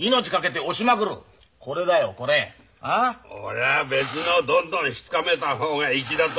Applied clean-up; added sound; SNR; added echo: none; none; none; none.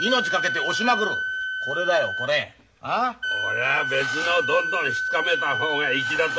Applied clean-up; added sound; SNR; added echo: none; Wind instrument, woodwind instrument; 1 dB; none.